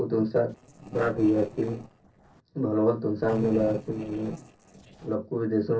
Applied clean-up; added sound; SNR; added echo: neural separator model SepFormer DNS4.